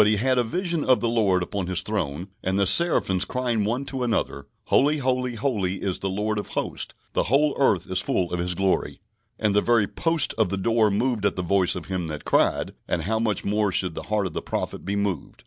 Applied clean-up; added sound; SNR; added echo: none; none; none; none.